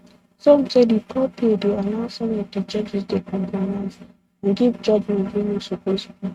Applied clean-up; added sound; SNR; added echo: neural mask model RNNoise.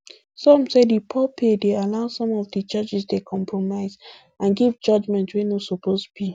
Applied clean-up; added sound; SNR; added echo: none; none; none; none.